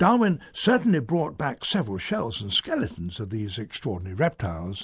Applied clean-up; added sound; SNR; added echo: none; none; none; none.